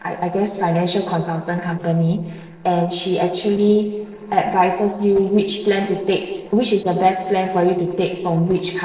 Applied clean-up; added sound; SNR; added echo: neural separator model SepFormer DNS4.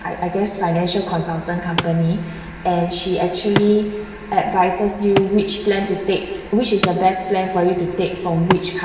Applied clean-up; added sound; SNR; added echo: none; Wood; 11 dB; reverberation time 2.1 s.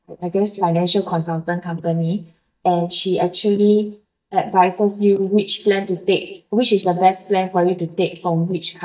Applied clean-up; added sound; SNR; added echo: neural mask model DeepFilterNet 3.